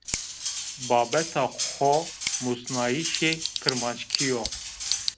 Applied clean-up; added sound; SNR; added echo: none; Cutlery, silverware + Tick / Bicycle; 3 dB; none.